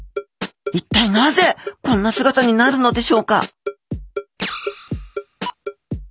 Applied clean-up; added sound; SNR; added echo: none; none; none; none.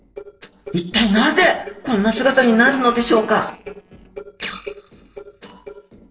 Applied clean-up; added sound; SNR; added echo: neural separator model SepFormer DNS4.